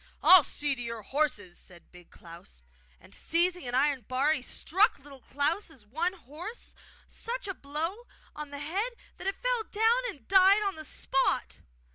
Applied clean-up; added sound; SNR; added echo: none; none; none; none.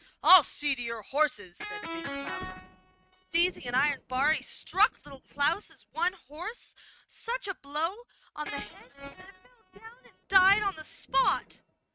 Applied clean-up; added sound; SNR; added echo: neural mask model RNNoise.